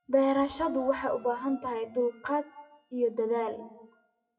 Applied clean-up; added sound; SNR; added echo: classical method WPE with log-MMSE.